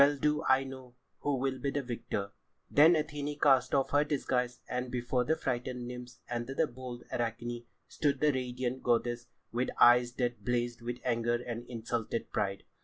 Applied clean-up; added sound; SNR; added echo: none; none; none; none.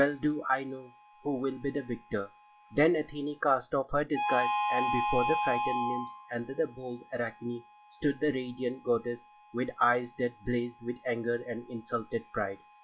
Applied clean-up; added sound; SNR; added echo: classical method log-MMSE.